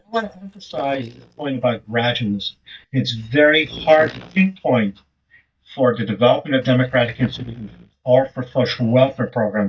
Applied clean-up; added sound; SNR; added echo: neural mask model DeepFilterNet 3.